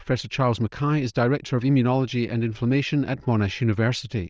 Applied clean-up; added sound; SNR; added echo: neural diffusion model UNIVERSE++.